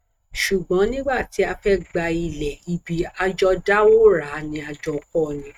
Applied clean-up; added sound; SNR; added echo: neural mask model RNNoise.